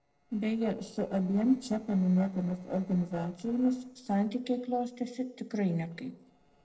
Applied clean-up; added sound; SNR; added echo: neural separator model SepFormer DNS4.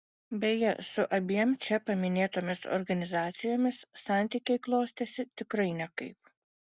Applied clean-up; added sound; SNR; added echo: none; none; none; none.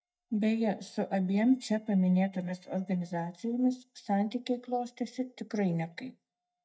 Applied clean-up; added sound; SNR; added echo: neural mask model DeepFilterNet 3.